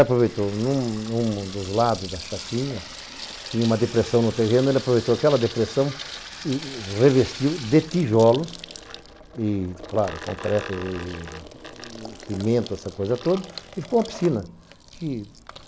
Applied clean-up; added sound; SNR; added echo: none; Sink (filling or washing) / Water tap, faucet; 15 dB; none.